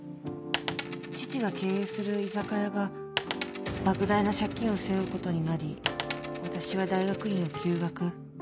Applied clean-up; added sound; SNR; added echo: none; Coin (dropping); 7 dB; none.